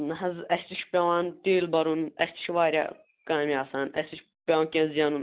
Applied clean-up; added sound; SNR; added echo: none; none; none; none.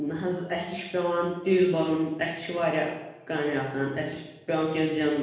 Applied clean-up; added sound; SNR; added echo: none; none; none; reverberation time 1.1 s.